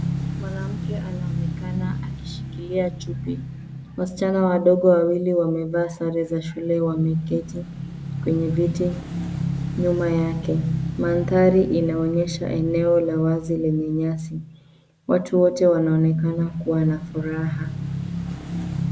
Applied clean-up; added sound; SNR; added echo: none; Motorcycle / Engine; 8 dB; none.